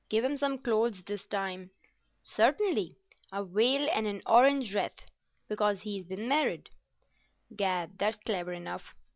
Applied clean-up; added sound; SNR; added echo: none; none; none; none.